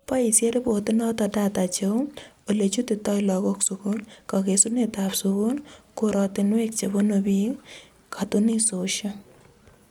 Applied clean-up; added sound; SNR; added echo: none; none; none; none.